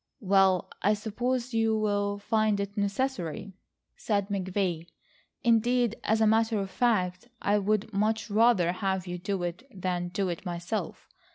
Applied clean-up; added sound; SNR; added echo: none; none; none; none.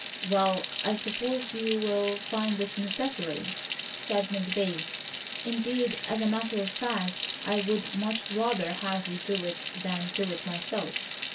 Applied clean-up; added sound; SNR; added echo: none; Sink (filling or washing) / Water tap, faucet; -1 dB; reverberation time 0.2 s.